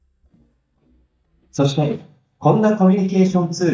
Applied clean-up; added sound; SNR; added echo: neural mask model DeepFilterNet 3.